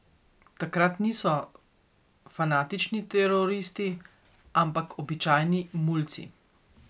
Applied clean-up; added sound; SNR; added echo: none; none; none; none.